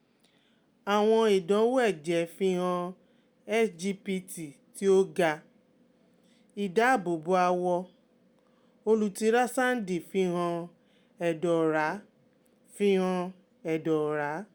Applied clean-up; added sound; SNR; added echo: none; none; none; none.